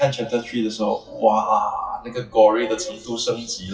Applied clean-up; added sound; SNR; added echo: classical method WPE with log-MMSE.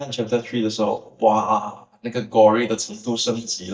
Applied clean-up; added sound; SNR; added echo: neural mask model DeepFilterNet 3.